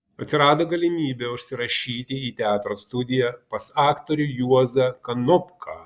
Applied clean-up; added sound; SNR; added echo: none; none; none; none.